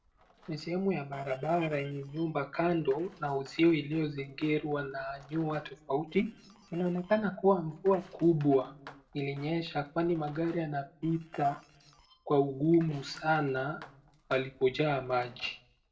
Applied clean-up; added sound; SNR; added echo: neural separator model SepFormer DNS4.